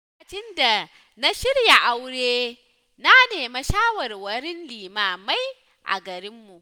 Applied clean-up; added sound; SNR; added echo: none; none; none; none.